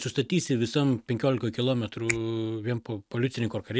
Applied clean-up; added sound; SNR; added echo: neural mask model RNNoise.